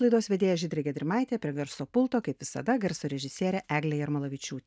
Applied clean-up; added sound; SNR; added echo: none; none; none; none.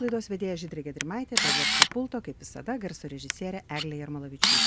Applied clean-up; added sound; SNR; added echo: none; Camera; -4 dB; none.